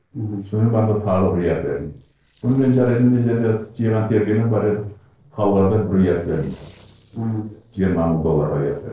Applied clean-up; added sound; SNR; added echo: neural separator model SepFormer DNS4.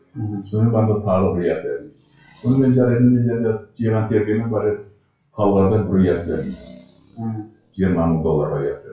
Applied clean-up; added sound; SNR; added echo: classical method WPE with log-MMSE.